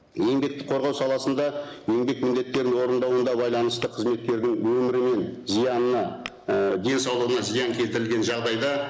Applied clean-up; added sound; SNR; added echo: none; Tap / Glass; 19 dB; none.